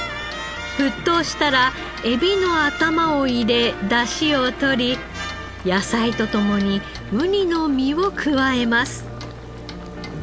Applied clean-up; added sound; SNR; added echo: none; Clock; 18 dB; none.